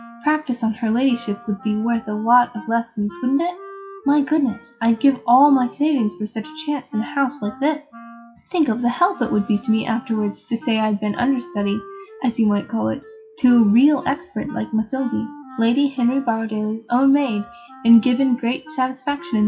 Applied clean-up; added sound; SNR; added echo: classical method WPE with log-MMSE.